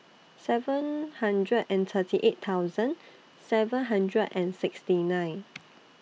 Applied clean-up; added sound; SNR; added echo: none; none; none; none.